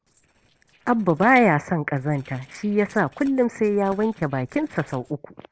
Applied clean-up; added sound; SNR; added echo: neural separator model SepFormer DNS4.